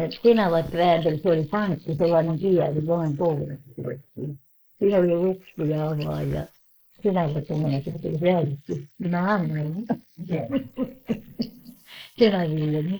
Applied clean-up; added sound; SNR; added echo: neural mask model Resemble Enhance denoiser.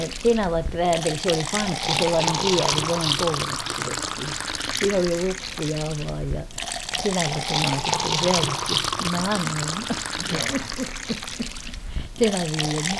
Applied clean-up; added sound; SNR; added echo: none; Fill (with liquid); 1 dB; none.